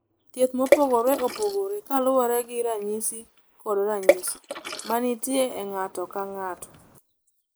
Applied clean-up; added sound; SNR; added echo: neural mask model Resemble Enhance denoiser.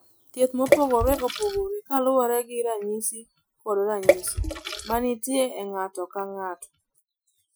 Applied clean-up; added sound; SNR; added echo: classical method Wiener filter.